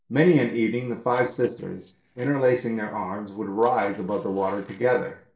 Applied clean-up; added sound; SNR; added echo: neural separator model SepFormer DNS4.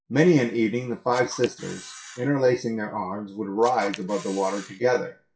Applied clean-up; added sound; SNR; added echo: classical method WPE with log-MMSE.